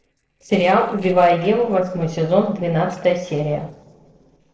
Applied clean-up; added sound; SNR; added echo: neural separator model SepFormer DNS4.